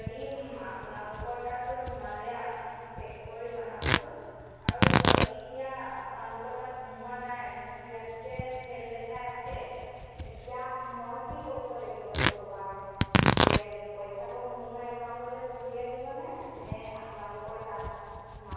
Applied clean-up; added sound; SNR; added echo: none; Tearing; -5 dB; reverberation time 2.2 s.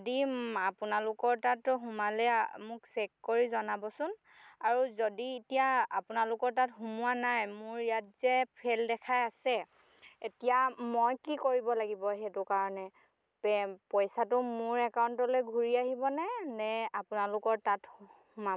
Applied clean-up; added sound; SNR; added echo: none; none; none; none.